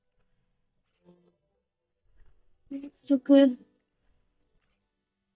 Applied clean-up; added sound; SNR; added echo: neural mask model DeepFilterNet 3.